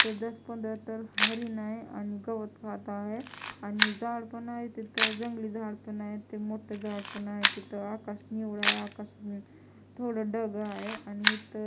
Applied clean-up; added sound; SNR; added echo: none; Camera; -1 dB; none.